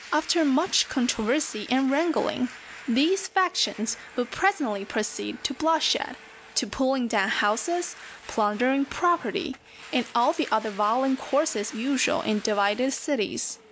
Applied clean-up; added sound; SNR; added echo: none; Domestic sounds, home sounds; 19 dB; none.